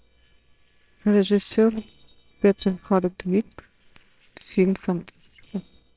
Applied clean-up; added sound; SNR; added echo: neural separator model SepFormer WHAMR!.